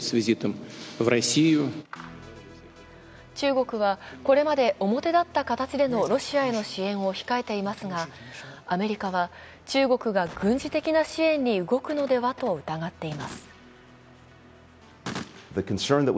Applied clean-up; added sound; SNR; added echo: none; none; none; none.